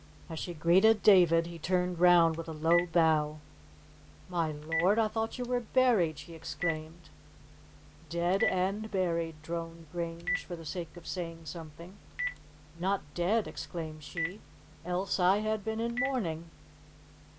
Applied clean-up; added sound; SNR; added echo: none; Telephone; 12 dB; none.